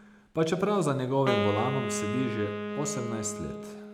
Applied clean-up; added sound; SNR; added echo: none; Wind instrument, woodwind instrument; 4 dB; none.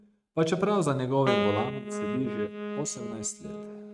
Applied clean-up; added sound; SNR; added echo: neural mask model RNNoise.